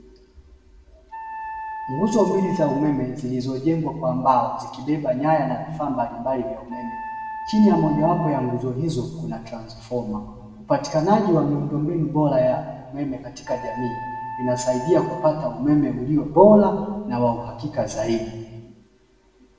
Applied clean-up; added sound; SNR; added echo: none; Wind instrument, woodwind instrument; 13 dB; reverberation time 1.2 s.